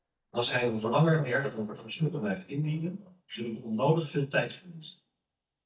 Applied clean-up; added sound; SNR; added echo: neural mask model DeepFilterNet 3.